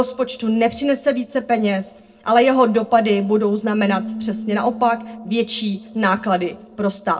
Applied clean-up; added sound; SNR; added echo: neural separator model SepFormer DNS4.